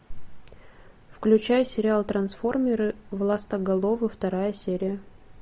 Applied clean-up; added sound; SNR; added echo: none; none; none; none.